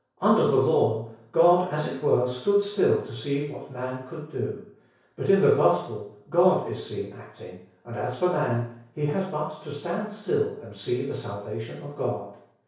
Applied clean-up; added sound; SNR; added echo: none; none; none; reverberation time 0.6 s.